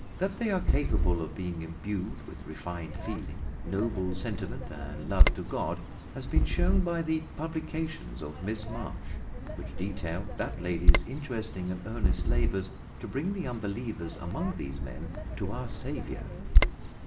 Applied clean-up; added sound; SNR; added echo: none; Bird vocalization, bird call, bird song; -5 dB; reverberation time 0.8 s.